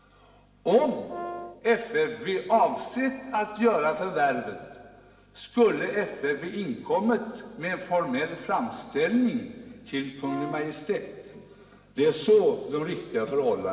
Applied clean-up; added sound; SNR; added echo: none; Brass instrument; 13 dB; reverberation time 1.7 s.